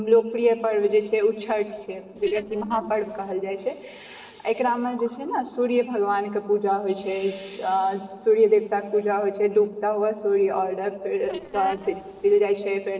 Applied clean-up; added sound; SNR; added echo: neural separator model SepFormer DNS4.